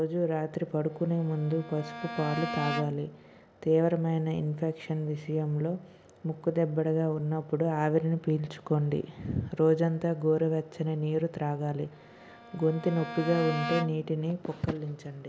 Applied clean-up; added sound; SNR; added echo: none; Bowed string instrument; 10 dB; none.